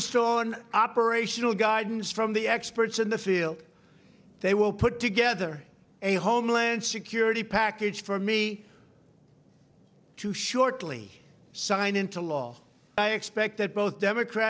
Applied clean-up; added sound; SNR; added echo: none; none; none; none.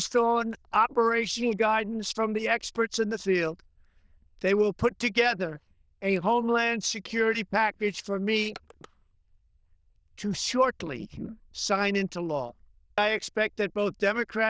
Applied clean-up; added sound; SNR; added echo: neural diffusion model UNIVERSE++.